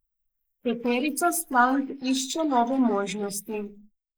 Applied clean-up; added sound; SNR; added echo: neural mask model Resemble Enhance denoiser.